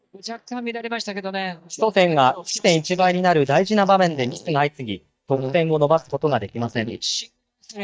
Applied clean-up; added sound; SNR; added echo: neural mask model DeepFilterNet 3.